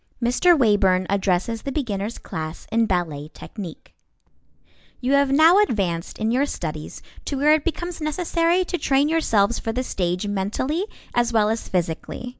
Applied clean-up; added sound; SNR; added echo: none; none; none; none.